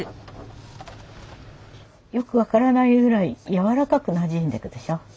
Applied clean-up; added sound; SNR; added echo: none; none; none; none.